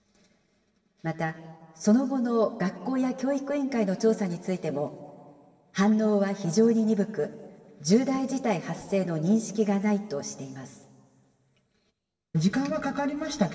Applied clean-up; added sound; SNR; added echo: none; none; none; reverberation time 2.0 s.